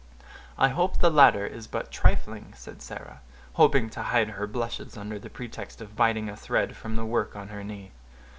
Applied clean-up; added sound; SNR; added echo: none; none; none; none.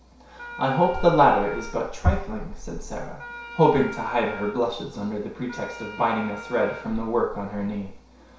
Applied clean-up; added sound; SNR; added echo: none; Wind instrument, woodwind instrument; 15 dB; reverberation time 0.6 s.